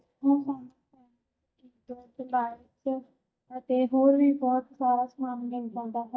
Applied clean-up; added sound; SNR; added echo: neural mask model DeepFilterNet 3.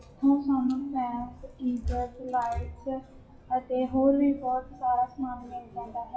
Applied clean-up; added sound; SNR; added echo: classical method WPE with log-MMSE.